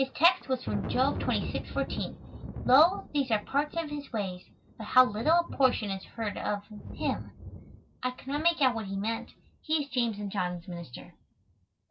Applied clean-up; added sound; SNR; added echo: none; Thunder; 11 dB; none.